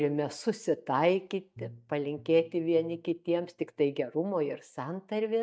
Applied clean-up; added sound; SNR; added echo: neural mask model DeepFilterNet 3.